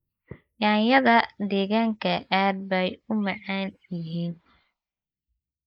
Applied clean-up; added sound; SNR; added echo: neural mask model Resemble Enhance denoiser.